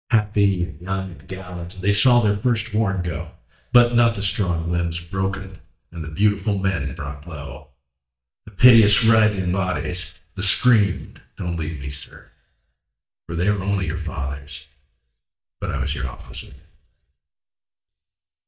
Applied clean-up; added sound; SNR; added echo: neural mask model DeepFilterNet 3.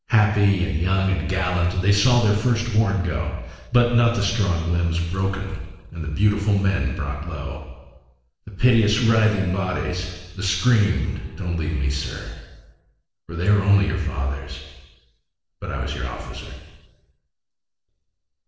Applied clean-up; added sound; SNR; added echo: neural separator model SepFormer DNS4.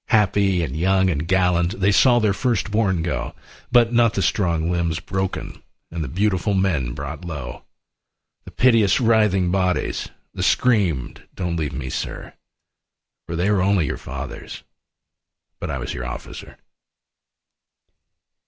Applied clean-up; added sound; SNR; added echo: none; none; none; none.